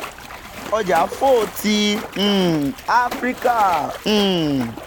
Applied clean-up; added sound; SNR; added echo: none; Splash, splatter; 13 dB; none.